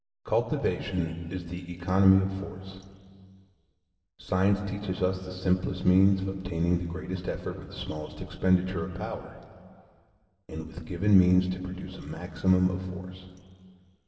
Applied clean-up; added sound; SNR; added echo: none; none; none; reverberation time 2.8 s.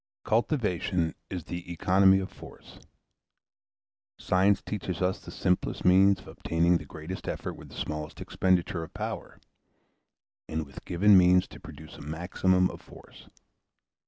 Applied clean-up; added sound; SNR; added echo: none; none; none; none.